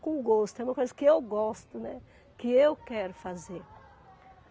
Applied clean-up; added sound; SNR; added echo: none; none; none; none.